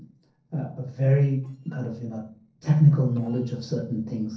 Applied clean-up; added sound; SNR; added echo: neural separator model SepFormer DNS4.